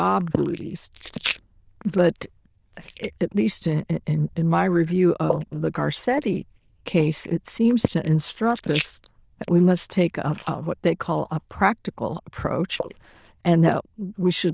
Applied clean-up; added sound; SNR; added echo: neural diffusion model UNIVERSE++.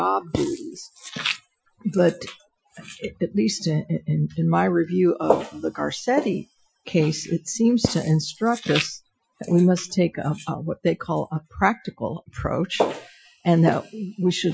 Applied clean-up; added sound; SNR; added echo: classical method Wiener filter.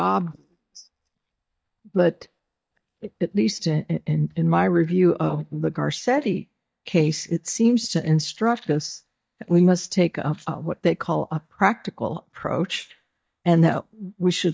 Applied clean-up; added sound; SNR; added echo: neural mask model DeepFilterNet 3.